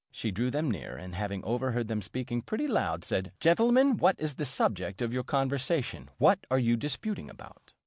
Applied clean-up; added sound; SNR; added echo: none; none; none; none.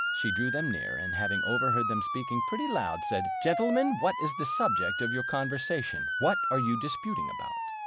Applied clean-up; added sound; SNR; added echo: none; Motor vehicle (road) / Siren; -1 dB; none.